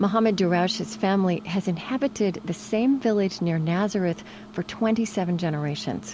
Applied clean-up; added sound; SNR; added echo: none; Microwave oven; 17 dB; none.